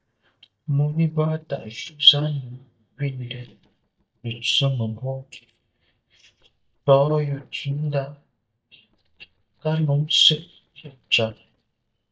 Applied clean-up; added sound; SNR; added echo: neural mask model DeepFilterNet 3.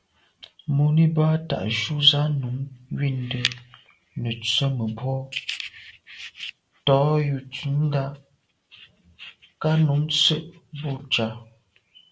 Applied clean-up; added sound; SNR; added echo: none; none; none; none.